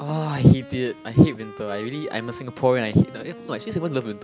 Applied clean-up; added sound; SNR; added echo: none; Wind instrument, woodwind instrument; 18 dB; none.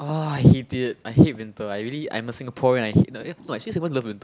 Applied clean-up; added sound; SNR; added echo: none; none; none; none.